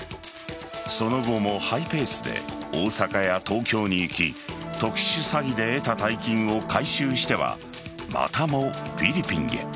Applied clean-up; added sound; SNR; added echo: none; Wind instrument, woodwind instrument; 14 dB; none.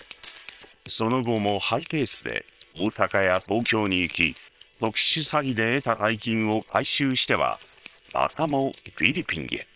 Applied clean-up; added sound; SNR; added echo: neural separator model SepFormer WHAM!.